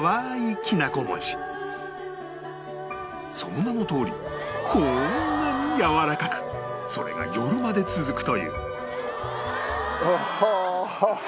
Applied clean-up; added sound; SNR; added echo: none; none; none; none.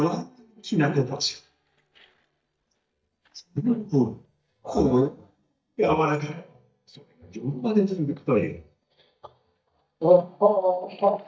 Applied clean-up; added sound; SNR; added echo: neural mask model DeepFilterNet 3.